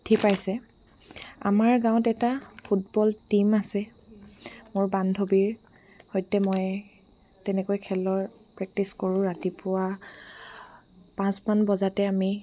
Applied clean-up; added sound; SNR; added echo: none; none; none; none.